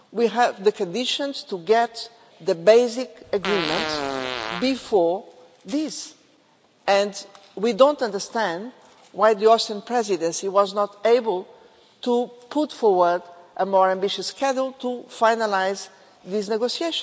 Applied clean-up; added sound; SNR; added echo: none; Fart; 6 dB; none.